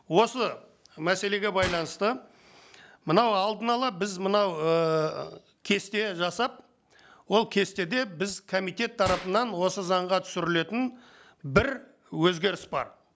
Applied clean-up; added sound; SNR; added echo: none; Gunshot, gunfire; 15 dB; none.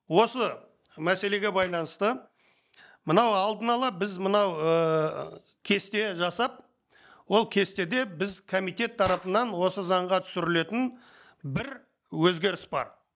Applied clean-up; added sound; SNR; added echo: neural mask model DeepFilterNet 3.